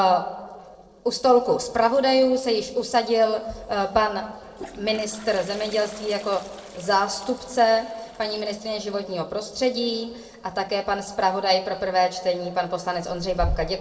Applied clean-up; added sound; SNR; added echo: neural separator model SepFormer DNS4.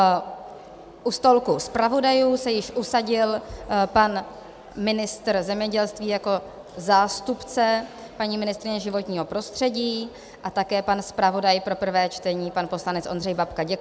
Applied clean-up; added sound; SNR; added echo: none; none; none; none.